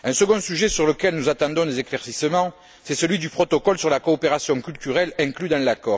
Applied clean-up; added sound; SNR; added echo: none; none; none; none.